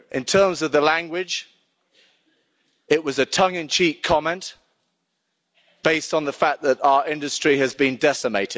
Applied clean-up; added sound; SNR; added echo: none; none; none; none.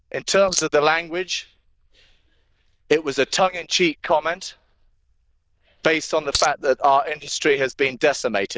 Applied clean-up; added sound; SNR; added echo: neural diffusion model UNIVERSE++.